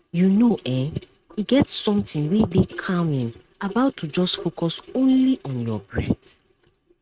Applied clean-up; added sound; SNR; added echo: neural mask model RNNoise.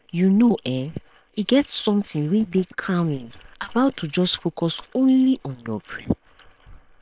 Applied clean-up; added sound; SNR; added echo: neural separator model SepFormer WHAM!.